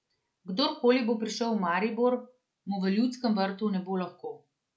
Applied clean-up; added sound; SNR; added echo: none; none; none; none.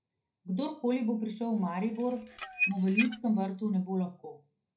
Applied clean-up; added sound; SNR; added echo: none; Squeak / Dishes, pots, and pans; -4 dB; reverberation time 0.3 s.